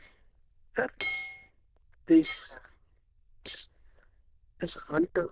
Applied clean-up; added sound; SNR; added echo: neural diffusion model UNIVERSE++.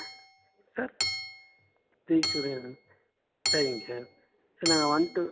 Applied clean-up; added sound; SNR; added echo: none; Hammer / Chink, clink; 3 dB; none.